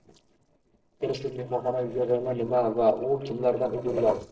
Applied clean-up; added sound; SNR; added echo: neural separator model SepFormer DNS4.